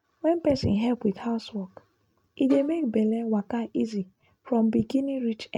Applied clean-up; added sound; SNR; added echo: neural mask model RNNoise.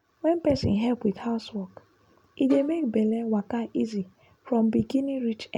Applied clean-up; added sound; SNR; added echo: none; Bowed string instrument; 17 dB; none.